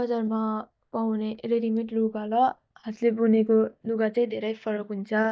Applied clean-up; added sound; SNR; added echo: neural mask model DeepFilterNet 3.